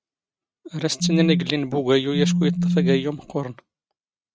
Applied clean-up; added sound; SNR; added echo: neural mask model RNNoise.